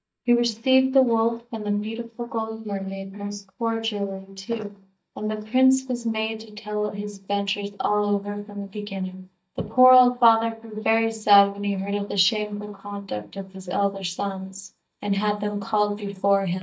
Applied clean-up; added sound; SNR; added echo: neural mask model DeepFilterNet 3.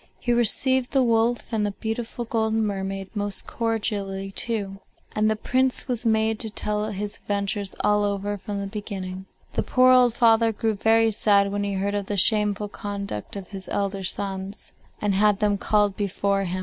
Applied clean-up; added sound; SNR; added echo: none; none; none; none.